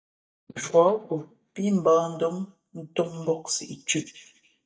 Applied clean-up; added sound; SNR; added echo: neural mask model DeepFilterNet 3.